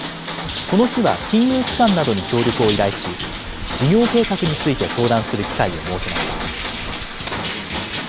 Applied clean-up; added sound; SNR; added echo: none; Rain; 5 dB; none.